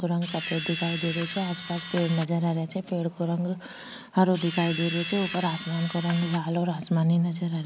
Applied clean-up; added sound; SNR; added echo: none; Camera; 3 dB; none.